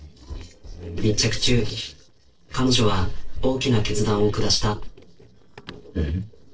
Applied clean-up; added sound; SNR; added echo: neural separator model SepFormer DNS4.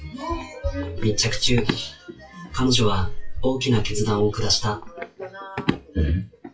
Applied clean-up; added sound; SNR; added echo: classical method WPE with log-MMSE.